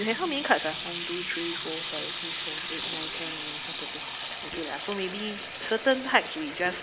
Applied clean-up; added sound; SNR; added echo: none; Sink (filling or washing) / Water tap, faucet; 5 dB; none.